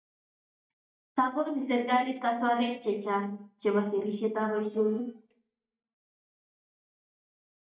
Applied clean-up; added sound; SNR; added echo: neural mask model DeepFilterNet 3.